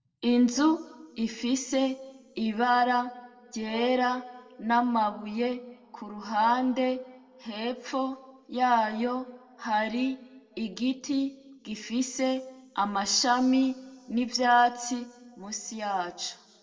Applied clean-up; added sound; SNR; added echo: neural separator model SepFormer DNS4.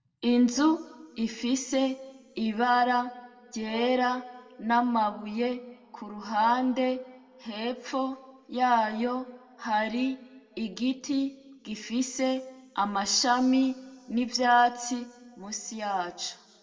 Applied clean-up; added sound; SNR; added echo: none; Brass instrument; 19 dB; reverberation time 1.3 s.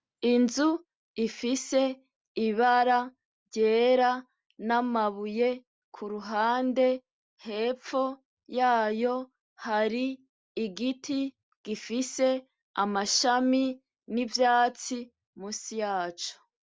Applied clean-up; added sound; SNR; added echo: none; none; none; none.